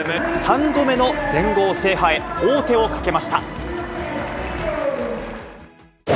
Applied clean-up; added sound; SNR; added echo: none; Bowed string instrument; 16 dB; none.